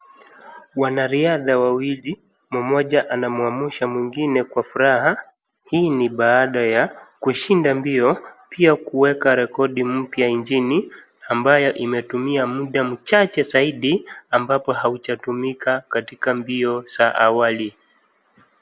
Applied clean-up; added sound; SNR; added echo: none; none; none; none.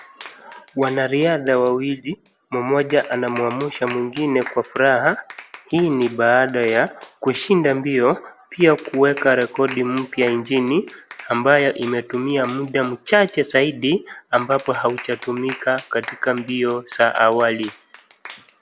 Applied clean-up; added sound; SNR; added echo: none; Clapping; 20 dB; none.